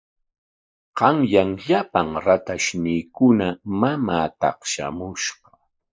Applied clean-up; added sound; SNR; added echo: neural mask model Resemble Enhance denoiser.